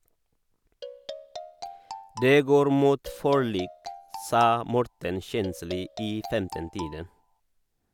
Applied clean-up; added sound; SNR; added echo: none; Marimba, xylophone; 15 dB; none.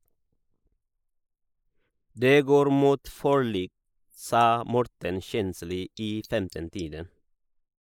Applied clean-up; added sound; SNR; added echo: neural mask model Resemble Enhance denoiser.